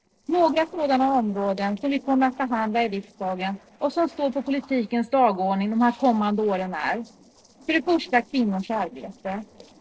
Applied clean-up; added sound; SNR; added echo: neural separator model SepFormer DNS4.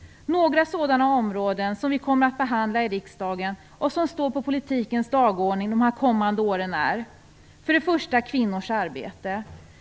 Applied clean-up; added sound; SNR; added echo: none; none; none; none.